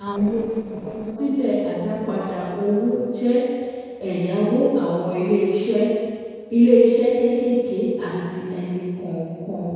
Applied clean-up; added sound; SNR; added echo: neural separator model SepFormer DNS4.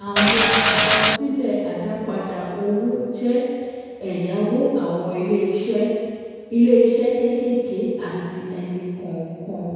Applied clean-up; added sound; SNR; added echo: none; Mechanisms; -4 dB; reverberation time 1.9 s.